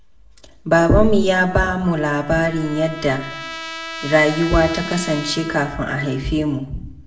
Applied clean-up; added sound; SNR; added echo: none; Trumpet; 15 dB; reverberation time 0.6 s.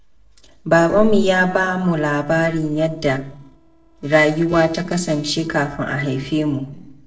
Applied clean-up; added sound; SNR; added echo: neural separator model SepFormer DNS4.